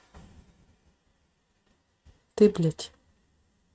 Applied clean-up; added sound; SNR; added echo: neural mask model RNNoise.